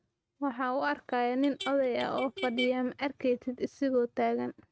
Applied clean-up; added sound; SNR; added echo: neural mask model RNNoise.